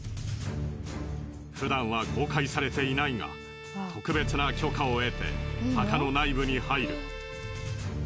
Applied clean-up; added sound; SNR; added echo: none; Bowed string instrument; 16 dB; none.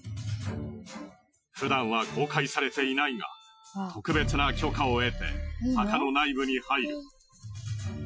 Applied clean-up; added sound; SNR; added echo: classical method Wiener filter.